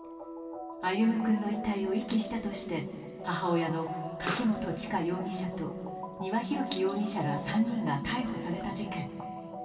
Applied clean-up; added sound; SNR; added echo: none; Explosion; 18 dB; reverberation time 2.8 s.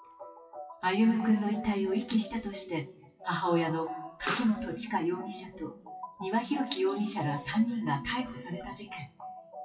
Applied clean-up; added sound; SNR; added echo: classical method WPE with log-MMSE.